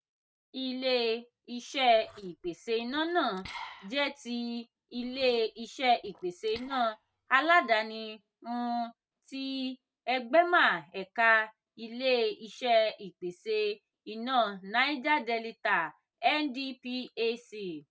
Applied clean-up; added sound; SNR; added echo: neural mask model RNNoise.